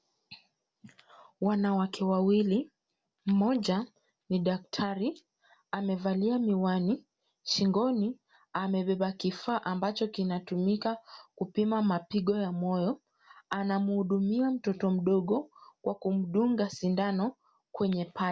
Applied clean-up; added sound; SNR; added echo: none; none; none; none.